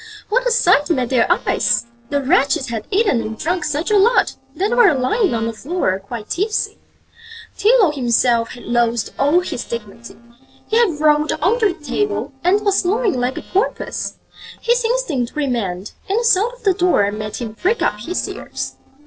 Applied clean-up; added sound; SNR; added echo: neural separator model SepFormer DNS4.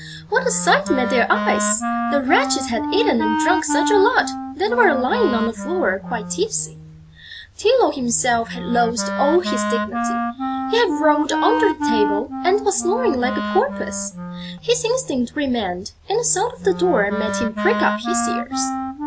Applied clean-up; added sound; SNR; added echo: none; Wind instrument, woodwind instrument; 4 dB; none.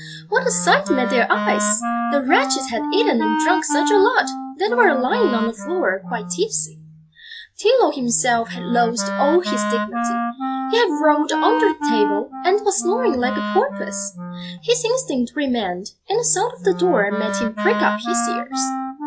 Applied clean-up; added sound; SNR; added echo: classical method log-MMSE.